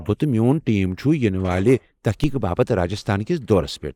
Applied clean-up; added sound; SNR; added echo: neural mask model Resemble Enhance denoiser.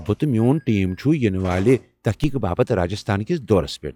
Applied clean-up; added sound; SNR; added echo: classical method log-MMSE.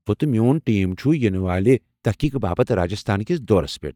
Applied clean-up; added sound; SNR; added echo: neural mask model DeepFilterNet 3.